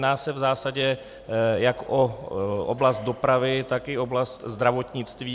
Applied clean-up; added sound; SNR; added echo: none; none; none; none.